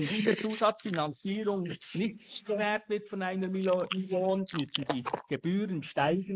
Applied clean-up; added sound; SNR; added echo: neural mask model Resemble Enhance denoiser.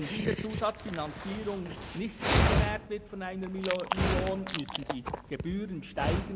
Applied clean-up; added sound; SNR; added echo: none; Dog; -2 dB; none.